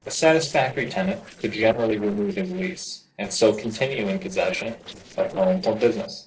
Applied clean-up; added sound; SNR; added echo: neural separator model SepFormer DNS4.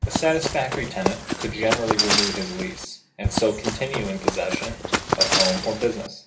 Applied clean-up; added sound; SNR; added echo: none; Run; -1 dB; reverberation time 0.3 s.